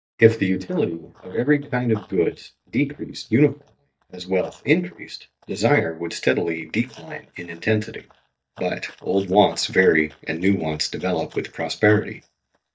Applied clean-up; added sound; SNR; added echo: neural mask model DeepFilterNet 3.